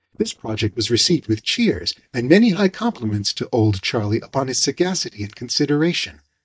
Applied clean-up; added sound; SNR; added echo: neural mask model DeepFilterNet 3.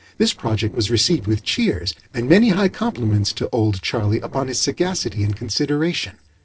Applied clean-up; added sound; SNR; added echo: neural separator model SepFormer DNS4.